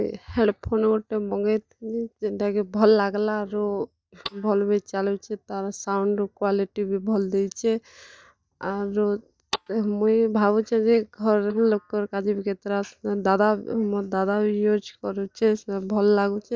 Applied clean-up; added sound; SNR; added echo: neural mask model DeepFilterNet 3.